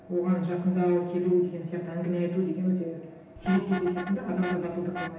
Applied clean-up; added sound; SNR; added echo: none; Vehicle horn, car horn, honking; 15 dB; reverberation time 0.9 s.